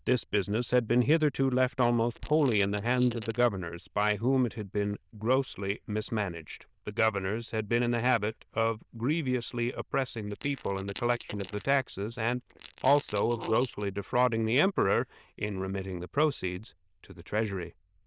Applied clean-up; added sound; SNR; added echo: neural diffusion model UNIVERSE++.